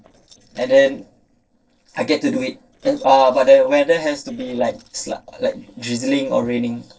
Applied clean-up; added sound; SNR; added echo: neural separator model SepFormer DNS4.